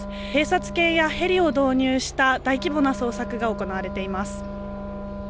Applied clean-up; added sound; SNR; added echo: none; Wind instrument, woodwind instrument; 11 dB; none.